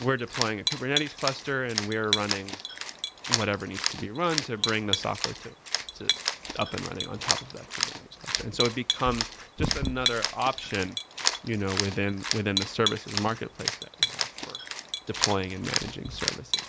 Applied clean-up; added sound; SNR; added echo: none; Cat; 1 dB; none.